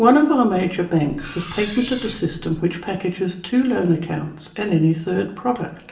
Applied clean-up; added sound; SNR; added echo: none; Cutlery, silverware; 7 dB; reverberation time 0.7 s.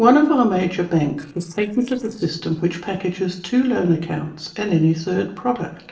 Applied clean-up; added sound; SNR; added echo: neural separator model SepFormer DNS4.